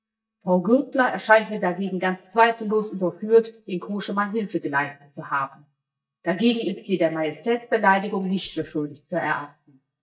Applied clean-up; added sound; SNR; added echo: neural mask model DeepFilterNet 3.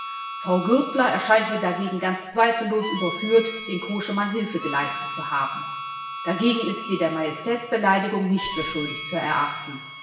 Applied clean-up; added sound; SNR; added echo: none; Harmonica; 9 dB; reverberation time 1.3 s.